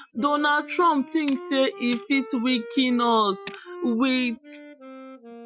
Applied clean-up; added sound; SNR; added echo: classical method Wiener filter.